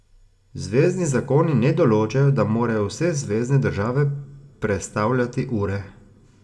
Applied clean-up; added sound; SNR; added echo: none; none; none; reverberation time 0.6 s.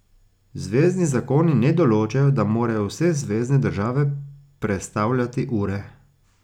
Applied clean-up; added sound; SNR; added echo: none; none; none; none.